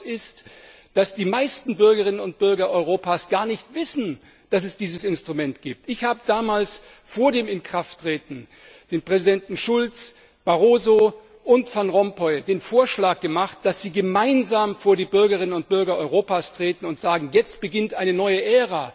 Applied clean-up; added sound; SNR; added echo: none; none; none; none.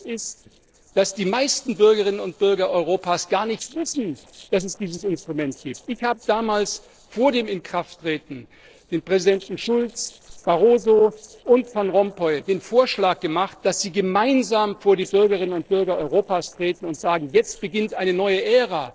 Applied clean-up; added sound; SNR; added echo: neural separator model SepFormer DNS4.